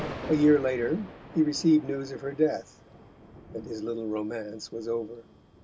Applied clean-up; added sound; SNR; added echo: none; Thunder; 15 dB; none.